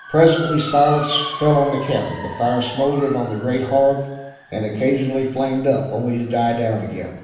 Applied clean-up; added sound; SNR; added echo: none; Motor vehicle (road) / Siren; 15 dB; reverberation time 0.9 s.